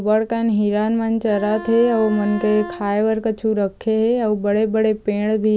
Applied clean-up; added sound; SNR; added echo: none; Bowed string instrument; 14 dB; none.